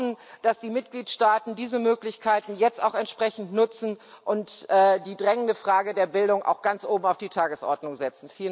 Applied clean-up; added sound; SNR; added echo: none; none; none; none.